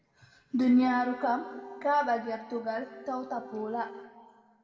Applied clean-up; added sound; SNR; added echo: none; Bowed string instrument; 19 dB; reverberation time 1.5 s.